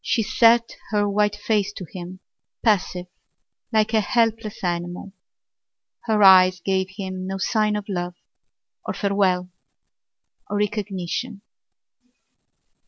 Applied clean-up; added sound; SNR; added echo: none; none; none; none.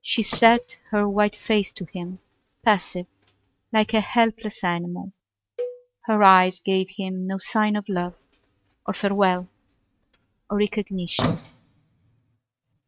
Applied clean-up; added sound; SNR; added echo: neural mask model RNNoise.